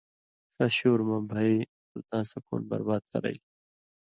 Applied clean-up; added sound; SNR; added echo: none; none; none; none.